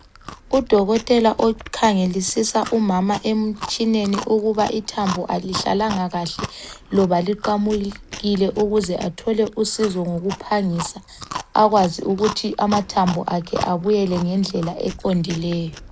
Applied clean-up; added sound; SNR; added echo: none; Chewing, mastication; 14 dB; none.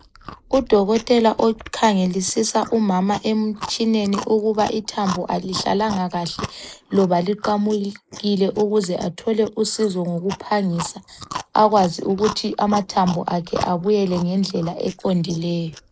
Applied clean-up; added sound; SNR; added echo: neural mask model Resemble Enhance denoiser.